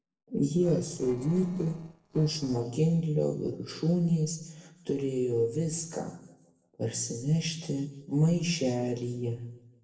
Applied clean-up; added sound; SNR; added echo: neural separator model SepFormer DNS4.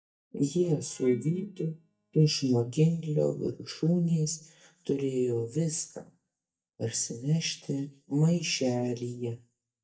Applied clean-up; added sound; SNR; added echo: neural mask model DeepFilterNet 3.